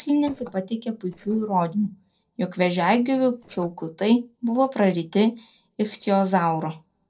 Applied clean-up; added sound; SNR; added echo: neural separator model SepFormer DNS4.